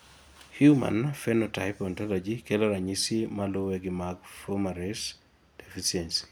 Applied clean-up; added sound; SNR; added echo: none; none; none; none.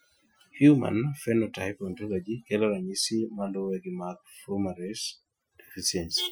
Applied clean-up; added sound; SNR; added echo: classical method Wiener filter.